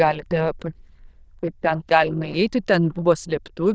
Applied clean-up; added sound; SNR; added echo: neural diffusion model UNIVERSE++.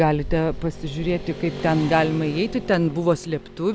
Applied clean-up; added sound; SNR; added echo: none; Motorcycle / Traffic noise, roadway noise; 14 dB; none.